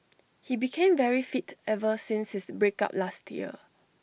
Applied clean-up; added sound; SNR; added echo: none; none; none; none.